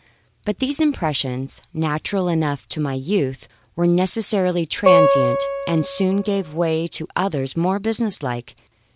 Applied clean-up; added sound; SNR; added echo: none; Acoustic guitar; -2 dB; none.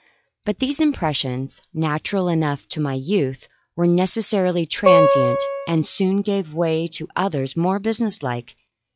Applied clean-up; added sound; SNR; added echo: classical method log-MMSE.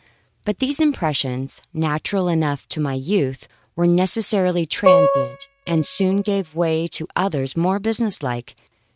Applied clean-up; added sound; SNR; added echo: neural mask model RNNoise.